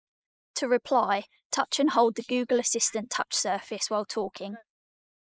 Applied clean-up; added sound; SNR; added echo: neural mask model Resemble Enhance denoiser.